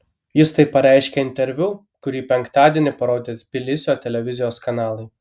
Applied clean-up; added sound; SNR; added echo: none; none; none; none.